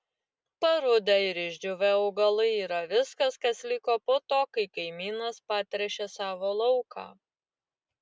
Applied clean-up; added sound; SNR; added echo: none; none; none; none.